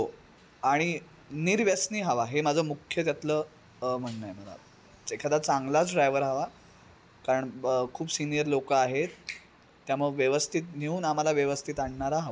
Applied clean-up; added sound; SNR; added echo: none; none; none; none.